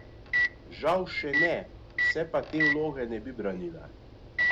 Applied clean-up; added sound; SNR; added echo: none; Microwave oven; -1 dB; none.